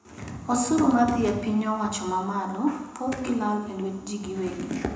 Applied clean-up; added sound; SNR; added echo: none; none; none; reverberation time 0.9 s.